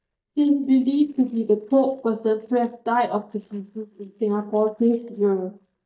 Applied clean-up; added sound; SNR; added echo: neural mask model DeepFilterNet 3.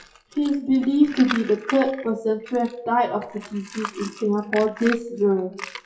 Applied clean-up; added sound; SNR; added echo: classical method WPE with log-MMSE.